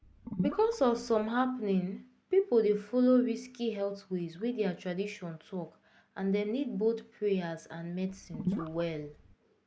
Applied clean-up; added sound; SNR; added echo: none; Gurgling / Liquid; 7 dB; none.